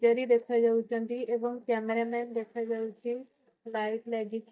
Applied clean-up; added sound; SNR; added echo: neural mask model DeepFilterNet 3.